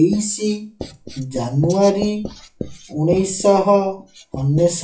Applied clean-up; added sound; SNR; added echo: classical method WPE with log-MMSE.